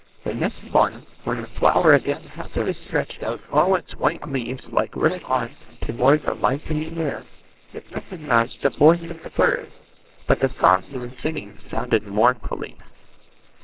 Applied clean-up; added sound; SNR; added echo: neural separator model SepFormer WHAMR!.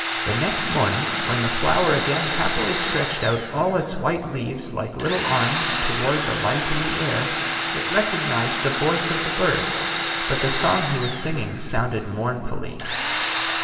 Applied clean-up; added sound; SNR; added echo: none; Domestic sounds, home sounds; 2 dB; reverberation time 2.9 s.